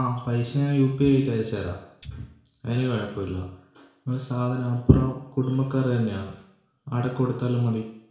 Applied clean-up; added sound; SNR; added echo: none; Tambourine; 19 dB; reverberation time 0.7 s.